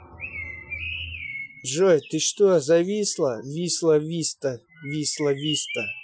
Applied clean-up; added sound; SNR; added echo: classical method Wiener filter.